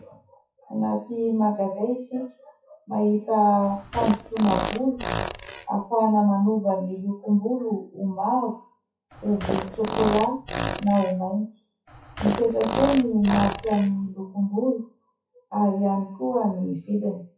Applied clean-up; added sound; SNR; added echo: classical method WPE with log-MMSE.